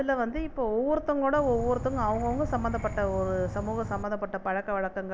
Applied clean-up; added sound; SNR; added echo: none; Insect; 7 dB; none.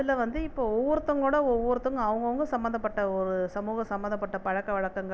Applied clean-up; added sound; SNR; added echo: none; none; none; none.